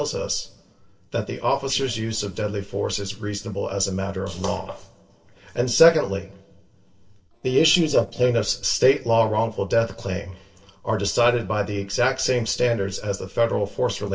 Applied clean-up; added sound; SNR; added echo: neural separator model SepFormer DNS4.